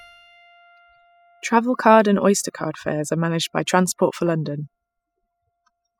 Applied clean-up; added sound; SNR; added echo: classical method spectral subtraction.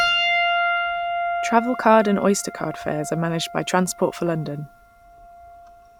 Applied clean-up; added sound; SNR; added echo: none; Piano; 3 dB; none.